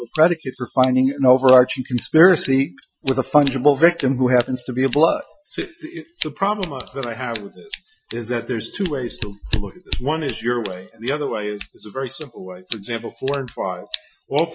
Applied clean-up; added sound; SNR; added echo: classical method Wiener filter.